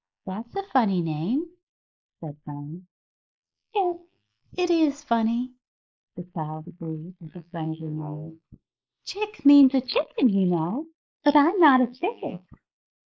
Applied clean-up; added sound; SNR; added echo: neural mask model Resemble Enhance denoiser.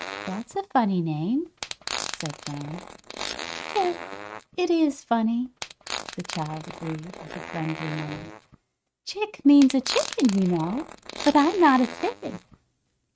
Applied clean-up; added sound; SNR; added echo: neural mask model RNNoise.